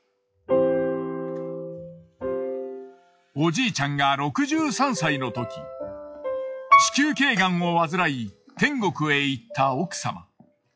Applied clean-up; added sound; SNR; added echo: classical method log-MMSE.